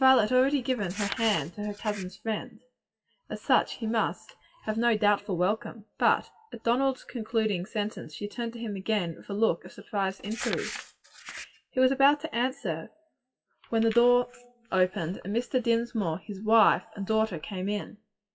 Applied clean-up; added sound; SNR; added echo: classical method WPE with log-MMSE.